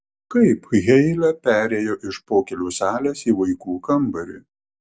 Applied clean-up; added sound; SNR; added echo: none; none; none; none.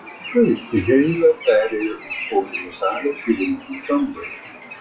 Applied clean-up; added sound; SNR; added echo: classical method WPE with log-MMSE.